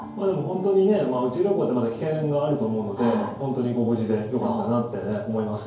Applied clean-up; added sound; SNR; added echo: none; none; none; reverberation time 2.4 s.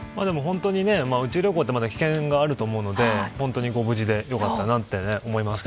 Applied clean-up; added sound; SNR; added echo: none; none; none; none.